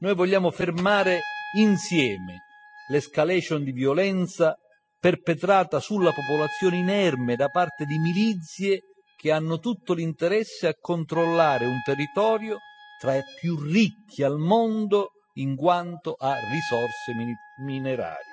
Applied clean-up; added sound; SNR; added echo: classical method spectral subtraction.